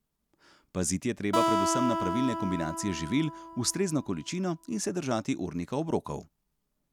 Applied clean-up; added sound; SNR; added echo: none; Acoustic guitar; 1 dB; none.